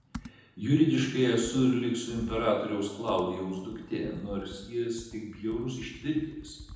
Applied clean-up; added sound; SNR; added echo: none; Computer keyboard; 19 dB; reverberation time 0.9 s.